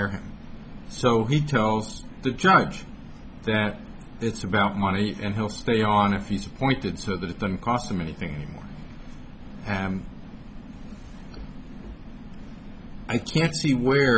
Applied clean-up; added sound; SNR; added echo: none; none; none; none.